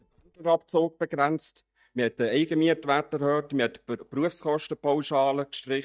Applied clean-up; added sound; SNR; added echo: neural mask model DeepFilterNet 3.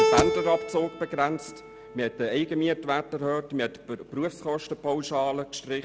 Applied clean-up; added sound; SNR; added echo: none; Keyboard (musical) + Thump, thud; 4 dB; none.